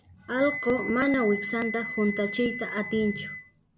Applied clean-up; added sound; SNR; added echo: none; Wind instrument, woodwind instrument; 8 dB; none.